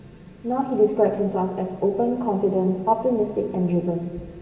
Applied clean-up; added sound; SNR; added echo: none; none; none; reverberation time 2.1 s.